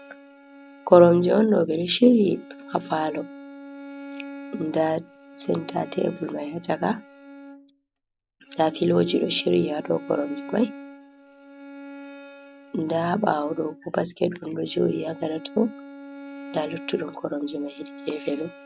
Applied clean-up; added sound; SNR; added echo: none; Bowed string instrument; 17 dB; none.